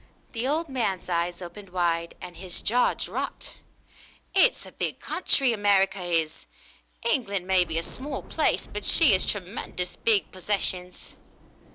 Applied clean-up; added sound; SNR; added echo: none; Thunder / Rain; 19 dB; none.